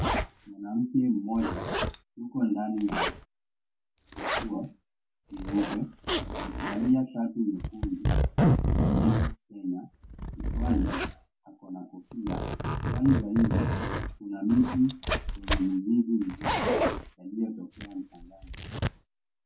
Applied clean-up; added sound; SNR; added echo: none; Zipper (clothing); 0 dB; none.